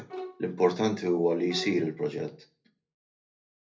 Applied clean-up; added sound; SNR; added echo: none; Bowed string instrument; 13 dB; reverberation time 0.3 s.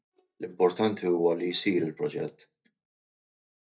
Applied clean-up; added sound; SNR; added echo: neural mask model DeepFilterNet 3.